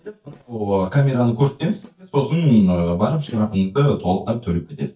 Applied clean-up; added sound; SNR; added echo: neural mask model DeepFilterNet 3.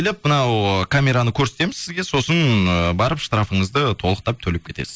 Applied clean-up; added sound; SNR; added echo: none; none; none; none.